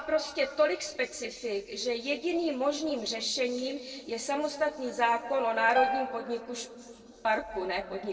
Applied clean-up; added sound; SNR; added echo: neural separator model SepFormer DNS4.